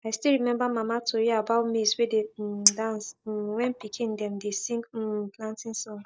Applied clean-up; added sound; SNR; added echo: neural mask model DeepFilterNet 3.